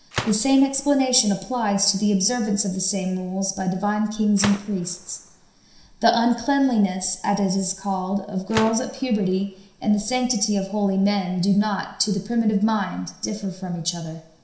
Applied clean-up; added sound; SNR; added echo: none; Gunshot, gunfire; 16 dB; reverberation time 0.7 s.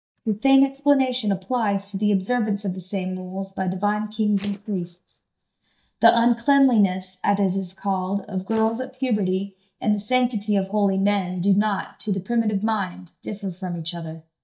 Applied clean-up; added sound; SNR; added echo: neural mask model DeepFilterNet 3.